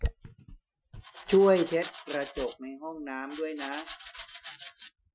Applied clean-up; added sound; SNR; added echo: classical method Wiener filter.